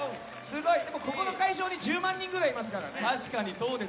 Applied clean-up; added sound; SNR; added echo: none; none; none; none.